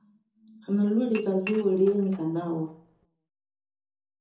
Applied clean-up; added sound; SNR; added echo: none; Dishes, pots, and pans / Chink, clink; 17 dB; reverberation time 0.5 s.